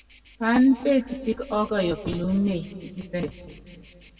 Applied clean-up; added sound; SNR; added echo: none; Insect; 14 dB; reverberation time 1.6 s.